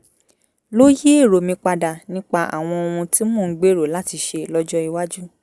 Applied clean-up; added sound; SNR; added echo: none; none; none; none.